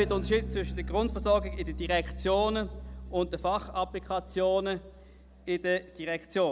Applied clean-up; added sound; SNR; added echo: none; Bass guitar; 9 dB; none.